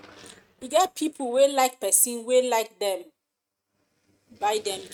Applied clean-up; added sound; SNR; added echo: neural mask model RNNoise.